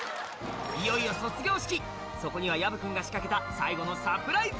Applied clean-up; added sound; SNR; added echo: none; none; none; none.